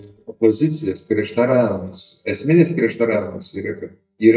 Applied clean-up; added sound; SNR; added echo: neural mask model DeepFilterNet 3.